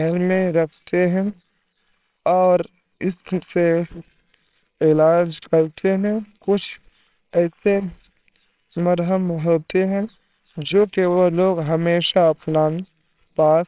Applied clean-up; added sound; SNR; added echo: neural separator model SepFormer WHAMR!.